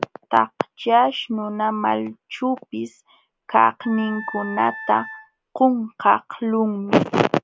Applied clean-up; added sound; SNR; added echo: none; Wind instrument, woodwind instrument; 15 dB; none.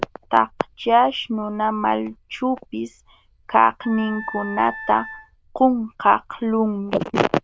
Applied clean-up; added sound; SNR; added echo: neural diffusion model UNIVERSE++.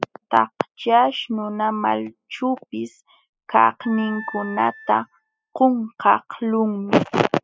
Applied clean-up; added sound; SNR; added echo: classical method spectral subtraction.